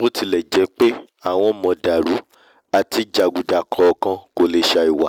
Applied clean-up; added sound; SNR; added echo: neural mask model Resemble Enhance denoiser.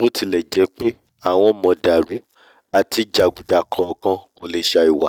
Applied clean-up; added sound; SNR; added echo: neural mask model DeepFilterNet 3.